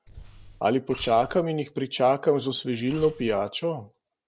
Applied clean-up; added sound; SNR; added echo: neural mask model Resemble Enhance denoiser.